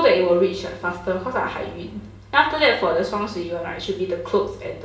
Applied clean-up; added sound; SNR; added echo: none; none; none; reverberation time 1.4 s.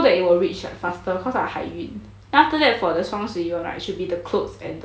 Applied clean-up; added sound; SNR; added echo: none; none; none; none.